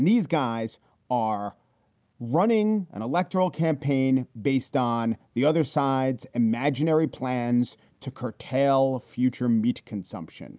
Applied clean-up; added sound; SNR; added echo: none; none; none; none.